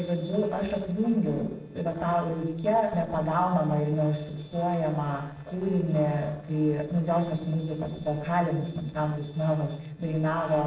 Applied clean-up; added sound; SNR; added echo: neural separator model SepFormer DNS4.